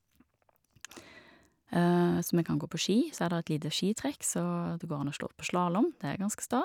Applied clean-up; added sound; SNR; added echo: none; none; none; none.